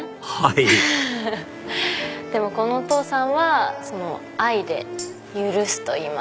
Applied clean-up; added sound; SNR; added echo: none; Tambourine; 19 dB; none.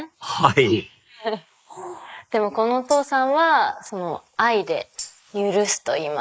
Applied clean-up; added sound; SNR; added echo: neural mask model Resemble Enhance denoiser.